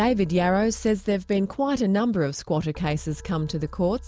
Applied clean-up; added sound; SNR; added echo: none; Keyboard (musical); 19 dB; none.